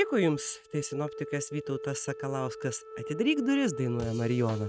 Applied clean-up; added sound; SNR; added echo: neural mask model RNNoise.